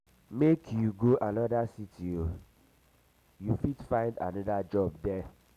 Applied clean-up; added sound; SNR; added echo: none; none; none; none.